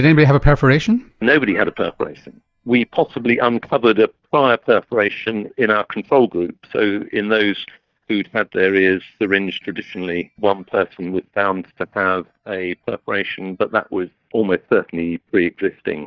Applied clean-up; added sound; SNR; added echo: neural mask model DeepFilterNet 3.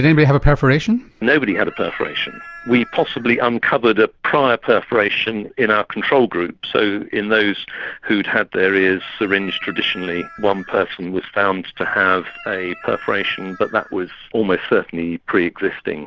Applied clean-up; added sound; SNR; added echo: none; Chicken, rooster; 20 dB; none.